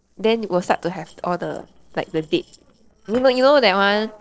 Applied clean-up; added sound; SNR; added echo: neural separator model SepFormer DNS4.